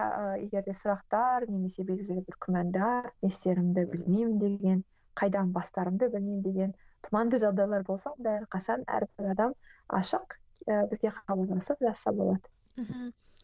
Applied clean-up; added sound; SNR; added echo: neural diffusion model UNIVERSE++.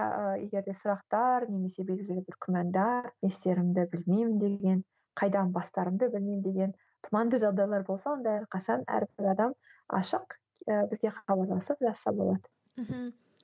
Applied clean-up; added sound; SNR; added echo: neural mask model Resemble Enhance denoiser.